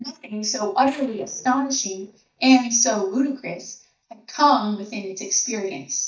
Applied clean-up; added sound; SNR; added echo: neural mask model DeepFilterNet 3.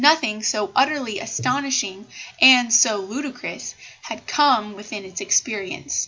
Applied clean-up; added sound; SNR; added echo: none; none; none; none.